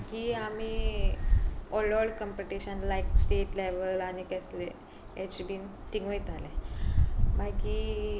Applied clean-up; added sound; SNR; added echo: none; Wind; -5 dB; none.